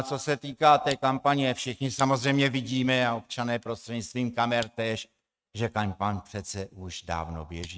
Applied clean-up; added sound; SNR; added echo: neural mask model RNNoise.